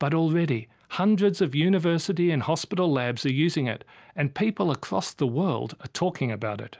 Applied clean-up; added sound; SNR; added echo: none; none; none; none.